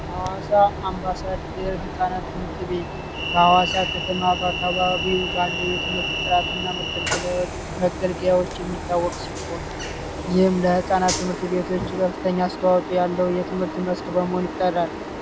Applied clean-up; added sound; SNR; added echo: none; Train; 5 dB; none.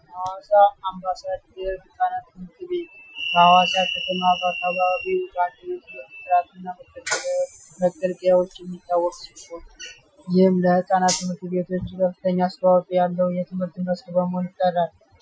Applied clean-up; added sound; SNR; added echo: classical method Wiener filter.